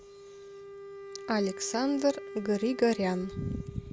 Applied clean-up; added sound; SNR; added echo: none; Wind instrument, woodwind instrument; 13 dB; none.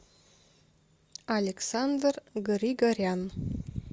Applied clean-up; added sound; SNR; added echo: none; none; none; none.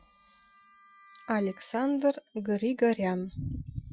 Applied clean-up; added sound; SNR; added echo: classical method Wiener filter.